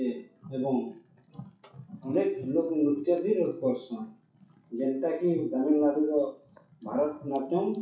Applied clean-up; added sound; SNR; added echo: classical method WPE with log-MMSE.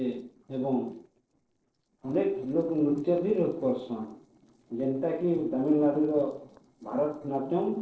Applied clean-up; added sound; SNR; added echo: neural separator model SepFormer DNS4.